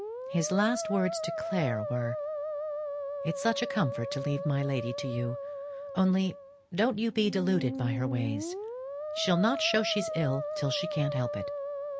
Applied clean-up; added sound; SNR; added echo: none; Musical instrument; 5 dB; none.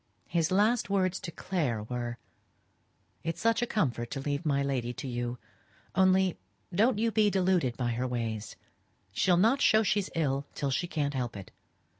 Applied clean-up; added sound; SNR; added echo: none; none; none; none.